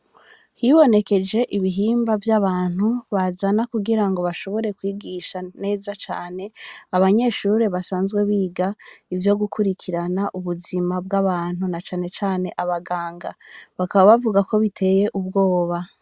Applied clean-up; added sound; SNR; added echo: none; none; none; none.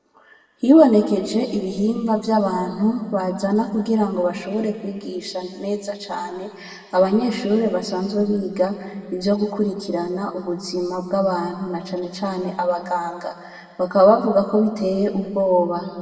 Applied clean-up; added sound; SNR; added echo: none; none; none; reverberation time 2.1 s.